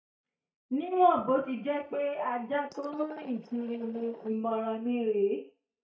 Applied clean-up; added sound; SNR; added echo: neural mask model DeepFilterNet 3.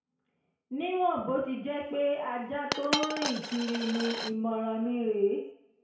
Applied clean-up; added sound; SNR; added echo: none; Coin (dropping); 7 dB; reverberation time 0.6 s.